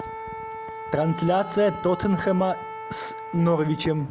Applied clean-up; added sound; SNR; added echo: none; Wind instrument, woodwind instrument; 11 dB; none.